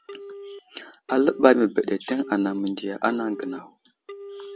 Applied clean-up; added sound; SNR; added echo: none; Telephone; 16 dB; none.